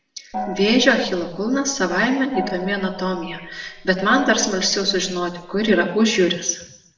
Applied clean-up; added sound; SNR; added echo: none; Gong; 13 dB; reverberation time 0.8 s.